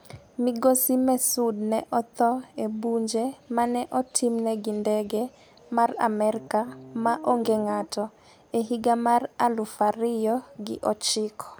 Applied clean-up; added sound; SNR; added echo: none; Piano; 15 dB; none.